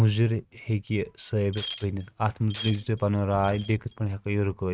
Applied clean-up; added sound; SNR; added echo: neural mask model RNNoise.